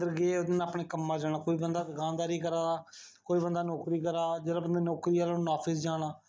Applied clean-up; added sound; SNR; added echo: neural mask model DeepFilterNet 3.